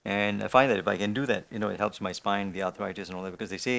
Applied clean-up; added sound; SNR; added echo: neural separator model SepFormer DNS4.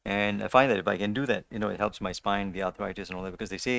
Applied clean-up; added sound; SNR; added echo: neural mask model RNNoise.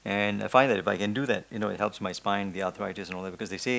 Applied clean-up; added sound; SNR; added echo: none; none; none; none.